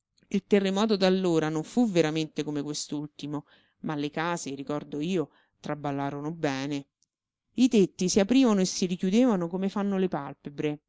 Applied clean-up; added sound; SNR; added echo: neural mask model Resemble Enhance denoiser.